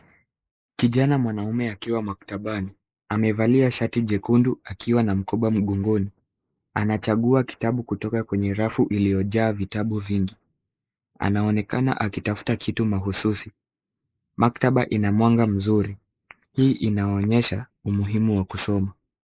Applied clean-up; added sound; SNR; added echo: neural mask model Resemble Enhance denoiser.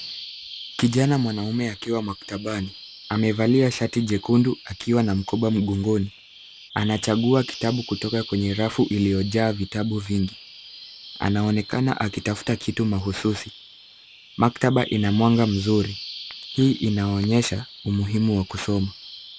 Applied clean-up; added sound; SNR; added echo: none; Bird vocalization, bird call, bird song; 17 dB; none.